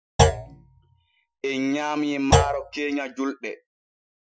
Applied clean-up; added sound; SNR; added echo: classical method Wiener filter.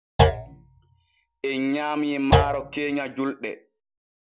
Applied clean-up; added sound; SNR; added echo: none; Thump, thud; -3 dB; none.